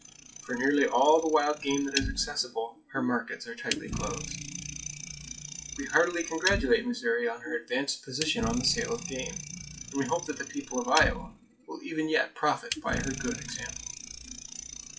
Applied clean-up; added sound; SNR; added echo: classical method WPE with log-MMSE.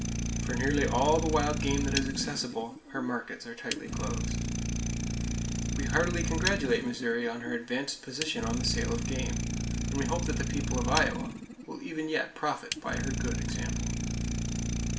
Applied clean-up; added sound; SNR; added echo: none; Idling; -1 dB; reverberation time 0.5 s.